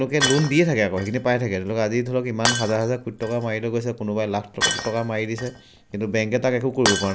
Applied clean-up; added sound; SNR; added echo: none; Shatter; 7 dB; none.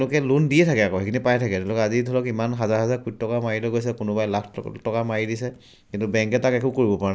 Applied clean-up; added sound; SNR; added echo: none; none; none; none.